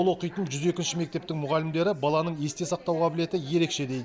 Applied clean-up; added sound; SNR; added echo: none; none; none; none.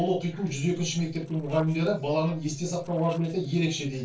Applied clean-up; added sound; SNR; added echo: neural separator model SepFormer DNS4.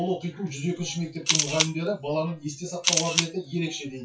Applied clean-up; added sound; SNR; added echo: classical method WPE with log-MMSE.